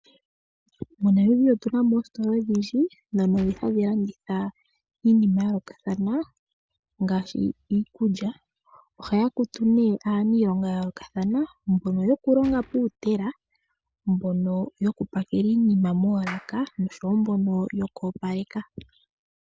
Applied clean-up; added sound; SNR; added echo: none; Clapping + Gunshot, gunfire; 18 dB; none.